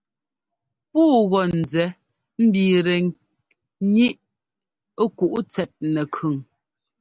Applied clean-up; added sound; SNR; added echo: none; none; none; none.